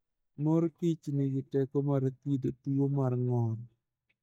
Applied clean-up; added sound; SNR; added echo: neural mask model DeepFilterNet 3.